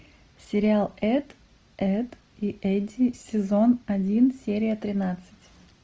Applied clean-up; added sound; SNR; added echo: none; none; none; none.